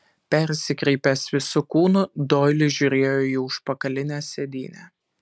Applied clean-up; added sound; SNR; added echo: none; none; none; none.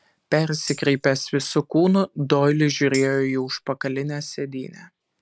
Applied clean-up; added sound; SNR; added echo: none; Tambourine; 19 dB; none.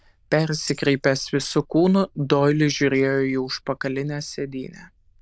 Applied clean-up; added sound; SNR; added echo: neural diffusion model UNIVERSE++.